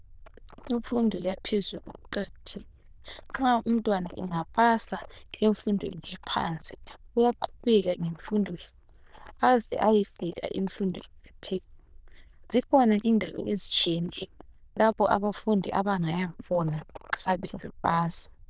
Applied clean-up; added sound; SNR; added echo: neural diffusion model UNIVERSE++.